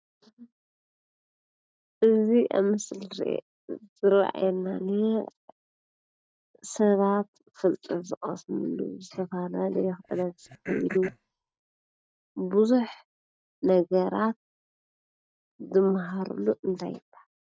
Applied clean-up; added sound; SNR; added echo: neural mask model RNNoise.